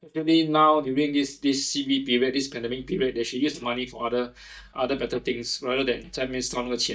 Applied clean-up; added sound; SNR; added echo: neural mask model DeepFilterNet 3.